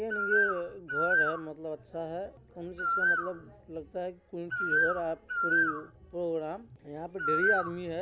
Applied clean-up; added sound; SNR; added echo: none; Bird; -3 dB; none.